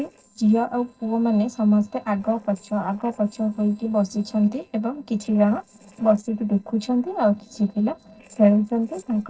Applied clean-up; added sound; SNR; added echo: neural separator model SepFormer DNS4.